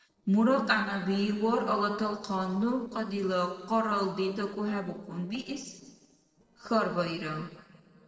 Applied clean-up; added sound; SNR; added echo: neural separator model SepFormer DNS4.